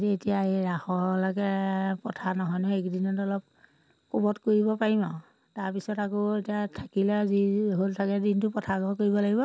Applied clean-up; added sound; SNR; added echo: none; none; none; none.